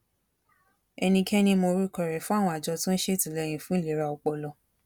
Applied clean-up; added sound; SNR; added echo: none; none; none; none.